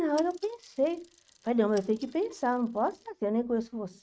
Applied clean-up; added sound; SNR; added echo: neural mask model RNNoise.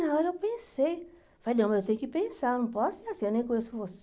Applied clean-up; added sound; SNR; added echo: none; none; none; none.